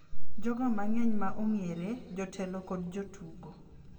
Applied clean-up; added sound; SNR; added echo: none; none; none; reverberation time 1.6 s.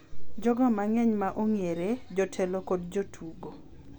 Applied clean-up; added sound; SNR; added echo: none; none; none; none.